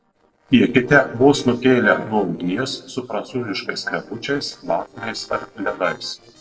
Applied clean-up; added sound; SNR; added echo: neural separator model SepFormer DNS4.